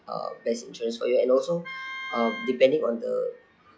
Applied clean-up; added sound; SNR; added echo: classical method log-MMSE.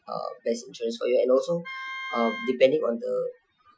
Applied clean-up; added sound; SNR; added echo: classical method Wiener filter.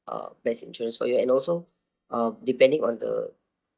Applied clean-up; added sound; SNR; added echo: neural mask model DeepFilterNet 3.